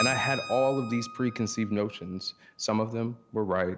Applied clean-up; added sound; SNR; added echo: none; Keyboard (musical); 9 dB; none.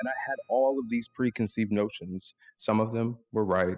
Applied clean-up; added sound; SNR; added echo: classical method spectral subtraction.